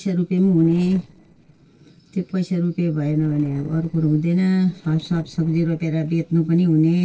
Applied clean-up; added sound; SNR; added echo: neural separator model SepFormer DNS4.